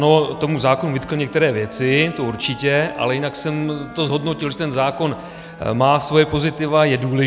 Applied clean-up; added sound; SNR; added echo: none; Wind instrument, woodwind instrument; 18 dB; none.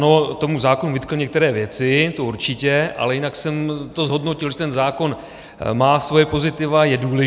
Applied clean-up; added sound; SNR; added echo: none; none; none; none.